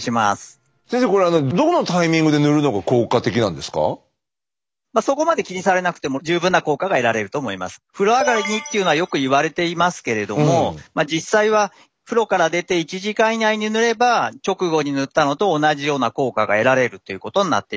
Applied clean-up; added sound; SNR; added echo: none; none; none; none.